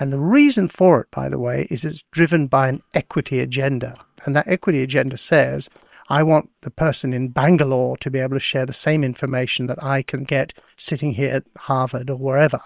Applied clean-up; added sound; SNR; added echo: neural separator model SepFormer WHAM!.